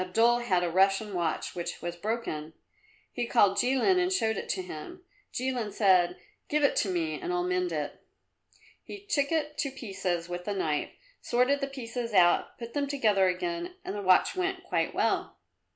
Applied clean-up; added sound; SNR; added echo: none; none; none; none.